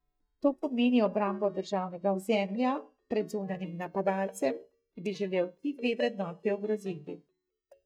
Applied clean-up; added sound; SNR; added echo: neural mask model DeepFilterNet 3.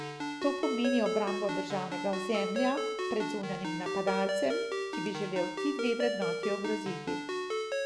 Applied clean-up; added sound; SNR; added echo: none; Ringtone; 1 dB; none.